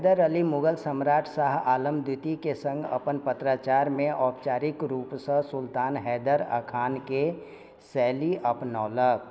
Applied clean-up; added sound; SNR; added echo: none; none; none; none.